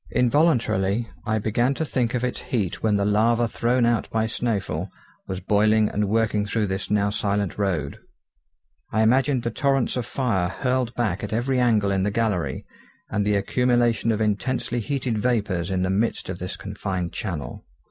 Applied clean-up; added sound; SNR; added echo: none; none; none; none.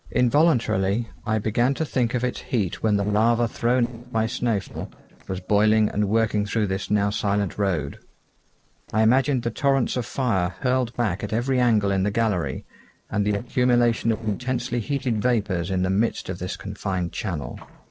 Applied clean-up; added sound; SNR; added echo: neural separator model SepFormer DNS4.